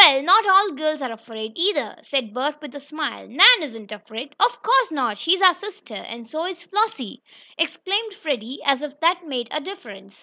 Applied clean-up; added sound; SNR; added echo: none; none; none; none.